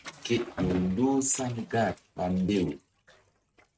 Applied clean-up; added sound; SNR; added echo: neural mask model RNNoise.